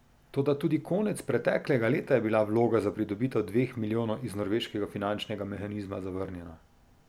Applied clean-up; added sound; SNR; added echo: none; none; none; none.